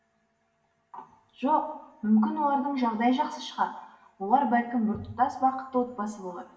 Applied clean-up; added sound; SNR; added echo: none; none; none; reverberation time 0.9 s.